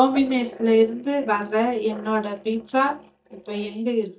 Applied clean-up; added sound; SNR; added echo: neural mask model DeepFilterNet 3.